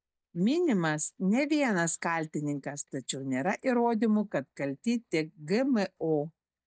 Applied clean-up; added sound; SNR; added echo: neural mask model DeepFilterNet 3.